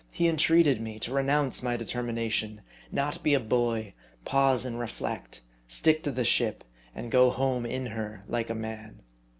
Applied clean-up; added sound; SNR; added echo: none; none; none; none.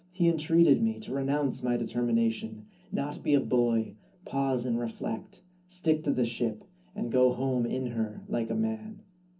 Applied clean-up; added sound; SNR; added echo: none; none; none; reverberation time 0.4 s.